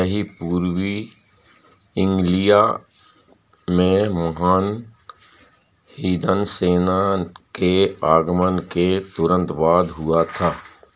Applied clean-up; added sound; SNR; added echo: none; none; none; none.